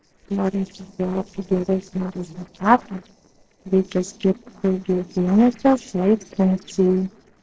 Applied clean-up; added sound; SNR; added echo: neural separator model SepFormer DNS4.